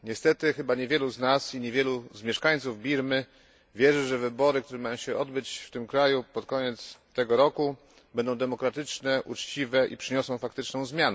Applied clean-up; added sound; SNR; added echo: none; none; none; none.